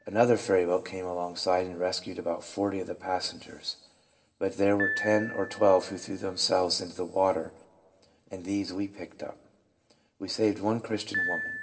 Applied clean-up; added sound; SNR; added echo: none; Piano; 12 dB; reverberation time 1.0 s.